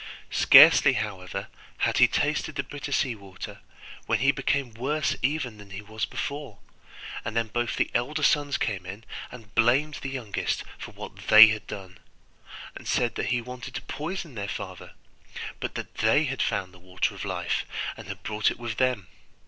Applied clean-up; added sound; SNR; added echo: none; none; none; none.